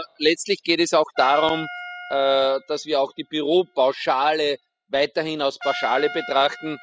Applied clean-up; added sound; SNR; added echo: classical method spectral subtraction.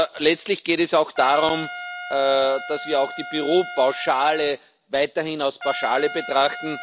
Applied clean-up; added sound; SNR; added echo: none; Trumpet; 12 dB; none.